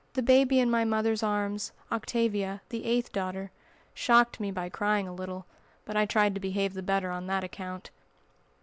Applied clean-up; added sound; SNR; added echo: none; none; none; none.